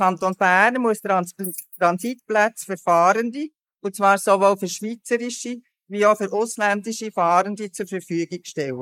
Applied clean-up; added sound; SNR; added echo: neural mask model Resemble Enhance denoiser.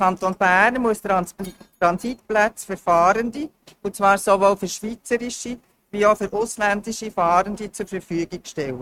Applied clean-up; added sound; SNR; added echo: neural mask model RNNoise.